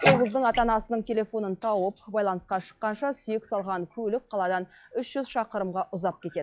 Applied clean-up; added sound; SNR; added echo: classical method log-MMSE.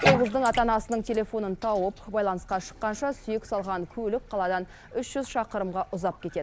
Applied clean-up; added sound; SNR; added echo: none; Bathtub (filling or washing); 8 dB; none.